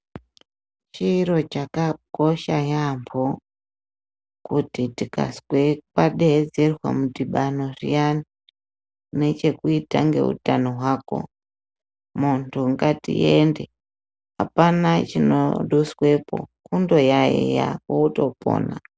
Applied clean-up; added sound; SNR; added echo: none; none; none; none.